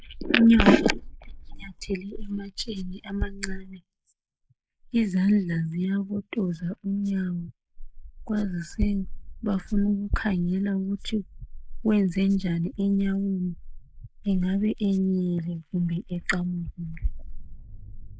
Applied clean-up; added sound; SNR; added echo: neural mask model Resemble Enhance denoiser.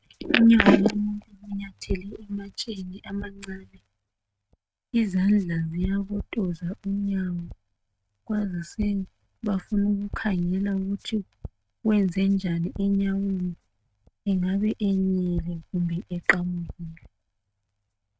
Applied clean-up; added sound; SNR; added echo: neural mask model RNNoise.